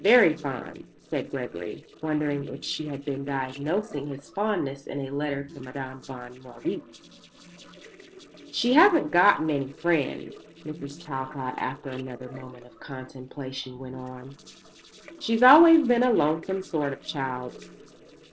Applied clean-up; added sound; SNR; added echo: neural separator model SepFormer DNS4.